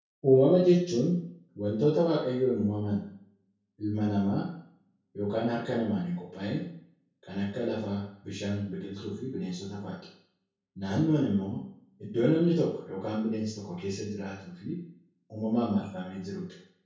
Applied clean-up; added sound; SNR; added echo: none; none; none; reverberation time 0.5 s.